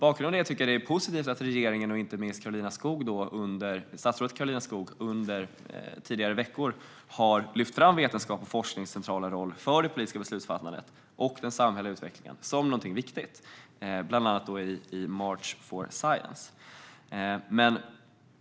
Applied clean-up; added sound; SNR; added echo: none; none; none; none.